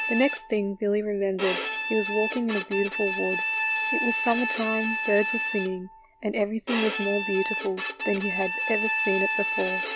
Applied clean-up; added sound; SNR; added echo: none; Bowed string instrument; 2 dB; none.